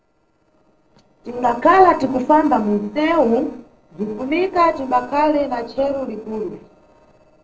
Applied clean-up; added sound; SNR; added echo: neural separator model SepFormer DNS4.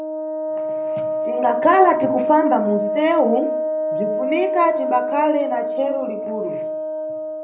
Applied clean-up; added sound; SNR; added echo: none; Wind instrument, woodwind instrument; 2 dB; reverberation time 0.5 s.